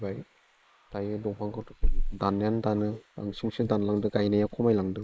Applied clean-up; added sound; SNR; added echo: neural mask model Resemble Enhance denoiser.